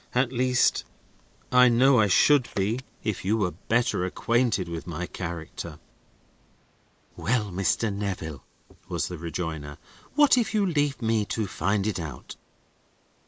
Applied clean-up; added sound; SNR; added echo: neural mask model Resemble Enhance denoiser.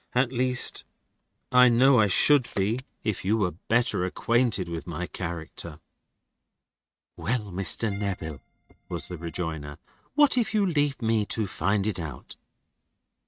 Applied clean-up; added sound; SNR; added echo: neural mask model RNNoise.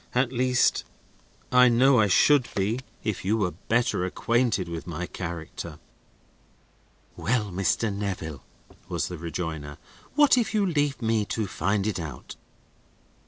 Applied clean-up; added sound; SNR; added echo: none; none; none; none.